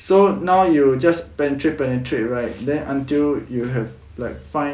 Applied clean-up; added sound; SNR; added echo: none; none; none; none.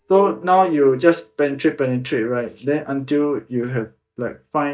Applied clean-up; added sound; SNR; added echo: neural mask model DeepFilterNet 3.